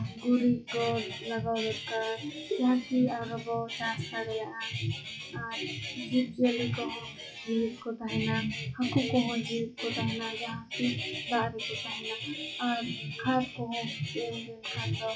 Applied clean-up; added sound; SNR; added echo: classical method WPE with log-MMSE.